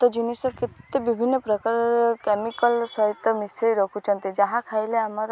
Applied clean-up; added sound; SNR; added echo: none; none; none; none.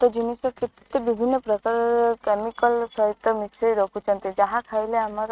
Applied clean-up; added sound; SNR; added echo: neural mask model RNNoise.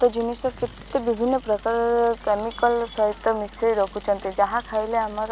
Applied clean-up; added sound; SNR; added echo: none; Mechanisms / Bicycle; 19 dB; none.